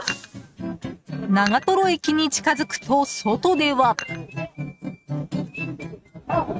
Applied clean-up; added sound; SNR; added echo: neural mask model RNNoise.